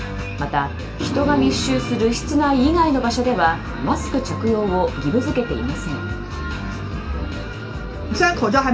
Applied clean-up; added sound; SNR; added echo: none; Breathing; 16 dB; reverberation time 0.3 s.